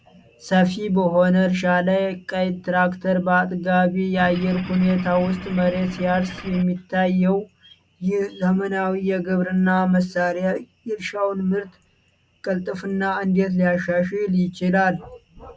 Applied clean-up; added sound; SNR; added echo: none; Engine / Boat, Water vehicle; 13 dB; none.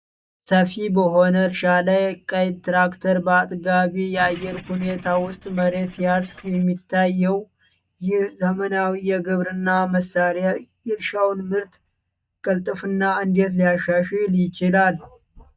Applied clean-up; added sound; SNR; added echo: neural mask model DeepFilterNet 3.